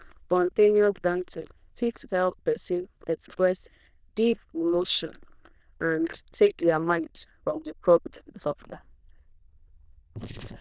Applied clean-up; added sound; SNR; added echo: neural diffusion model UNIVERSE++.